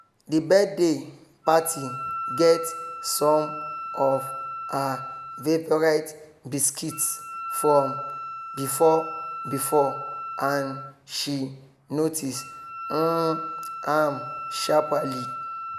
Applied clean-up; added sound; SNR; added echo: none; Wind instrument, woodwind instrument; 9 dB; none.